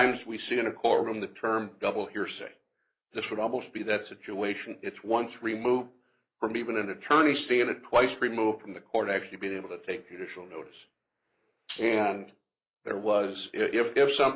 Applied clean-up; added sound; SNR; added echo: neural mask model Resemble Enhance denoiser.